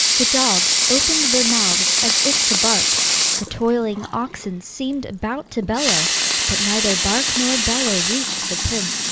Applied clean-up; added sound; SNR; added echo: none; Sink (filling or washing) / Water tap, faucet / Liquid; -5 dB; none.